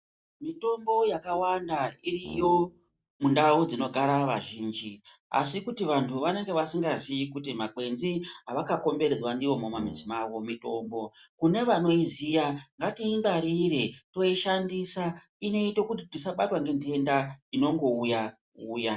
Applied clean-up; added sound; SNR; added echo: none; Brass instrument; 15 dB; none.